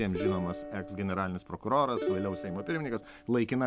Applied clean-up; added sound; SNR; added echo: none; Plucked string instrument; 7 dB; none.